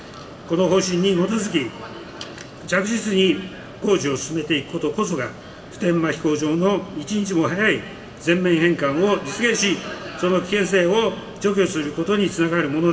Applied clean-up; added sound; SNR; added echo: none; Mechanisms; 20 dB; reverberation time 0.2 s.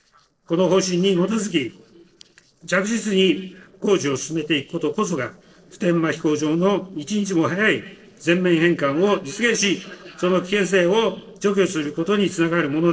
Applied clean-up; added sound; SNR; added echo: neural separator model SepFormer DNS4.